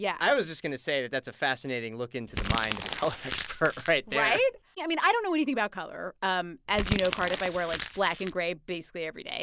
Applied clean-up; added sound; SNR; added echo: none; Crumpling, crinkling; 6 dB; none.